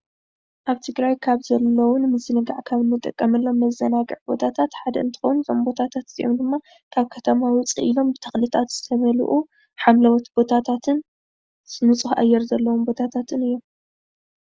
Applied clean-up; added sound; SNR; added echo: none; none; none; none.